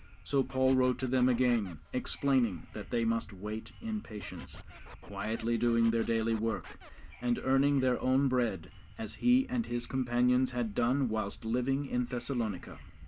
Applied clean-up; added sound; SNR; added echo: none; Subway, metro, underground / Wind + Scratching (performance technique); 16 dB; none.